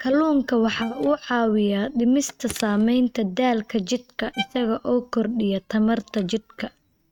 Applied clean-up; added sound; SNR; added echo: neural mask model RNNoise.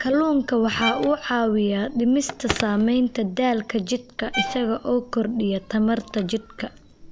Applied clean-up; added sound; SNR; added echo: none; Telephone + Bowed string instrument; 12 dB; none.